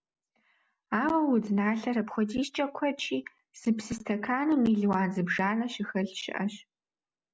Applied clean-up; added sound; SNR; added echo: none; none; none; none.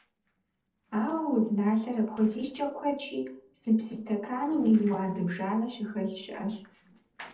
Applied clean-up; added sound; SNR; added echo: neural separator model SepFormer DNS4.